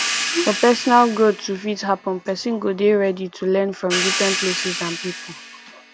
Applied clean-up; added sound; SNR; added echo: none; Wind instrument, woodwind instrument + Hi-hat; 7 dB; none.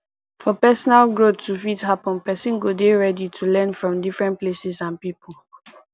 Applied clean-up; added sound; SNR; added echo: none; none; none; none.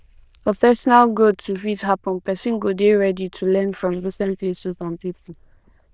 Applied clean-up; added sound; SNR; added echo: neural diffusion model UNIVERSE++.